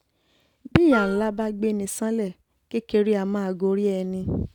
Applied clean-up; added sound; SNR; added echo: none; Wind instrument, woodwind instrument; 9 dB; none.